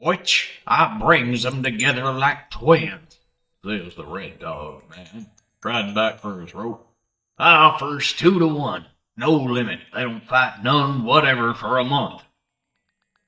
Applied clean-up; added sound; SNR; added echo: neural mask model DeepFilterNet 3.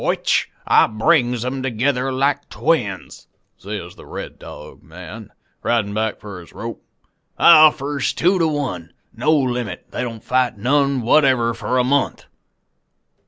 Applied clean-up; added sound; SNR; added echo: none; none; none; none.